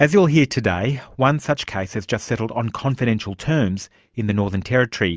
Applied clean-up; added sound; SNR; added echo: none; none; none; none.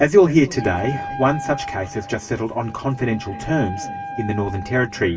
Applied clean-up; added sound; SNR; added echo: none; Wind instrument, woodwind instrument; 12 dB; reverberation time 2.5 s.